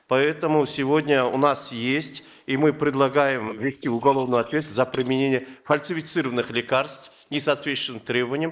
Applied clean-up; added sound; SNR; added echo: neural mask model Resemble Enhance denoiser.